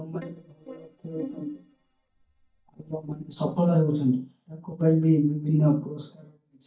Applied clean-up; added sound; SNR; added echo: neural mask model DeepFilterNet 3.